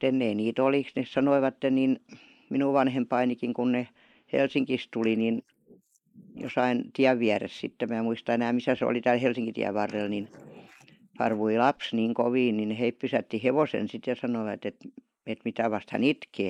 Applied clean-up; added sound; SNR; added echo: neural mask model Resemble Enhance denoiser.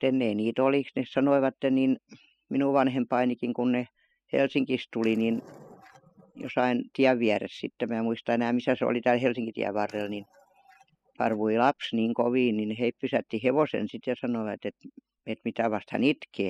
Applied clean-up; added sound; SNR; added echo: classical method spectral subtraction.